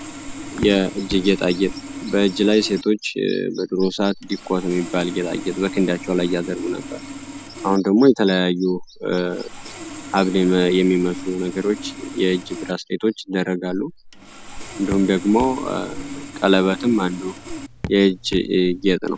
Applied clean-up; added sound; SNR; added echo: none; Sawing + Raindrop / Drip; 13 dB; none.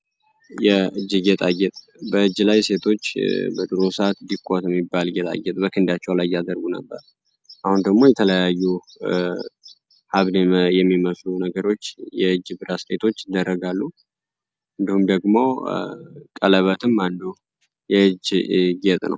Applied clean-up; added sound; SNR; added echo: none; none; none; none.